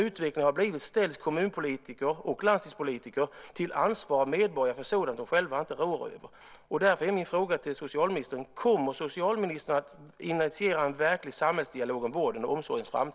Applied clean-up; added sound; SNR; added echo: none; none; none; none.